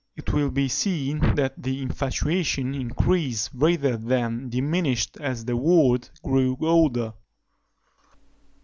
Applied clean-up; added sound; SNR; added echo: none; none; none; none.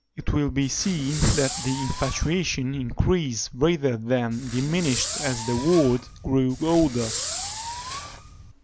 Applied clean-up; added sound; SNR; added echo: none; Fireworks; 9 dB; none.